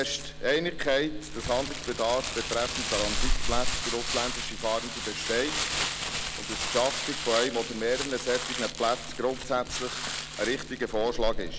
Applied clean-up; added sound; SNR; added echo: none; Crumpling, crinkling; 1 dB; none.